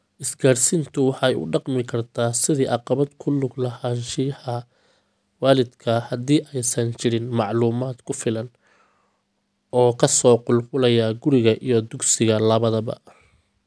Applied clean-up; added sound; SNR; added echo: none; none; none; none.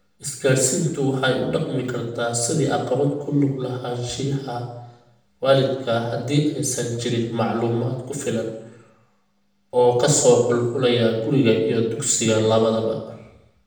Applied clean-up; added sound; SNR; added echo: none; none; none; reverberation time 0.8 s.